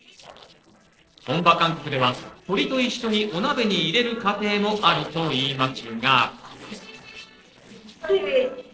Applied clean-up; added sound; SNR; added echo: neural separator model SepFormer DNS4.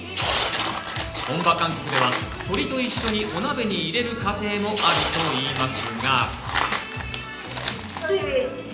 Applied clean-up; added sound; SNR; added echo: none; Tearing; 3 dB; reverberation time 0.9 s.